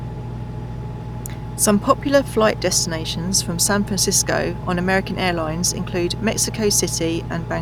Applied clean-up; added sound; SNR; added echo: none; Engine; 8 dB; none.